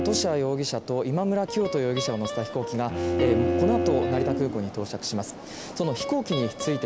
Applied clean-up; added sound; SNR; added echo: none; Guitar + Bowed string instrument; 3 dB; none.